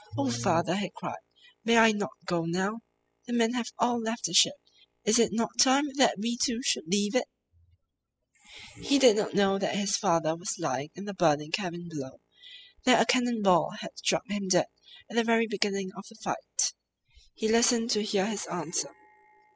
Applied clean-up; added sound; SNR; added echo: classical method spectral subtraction.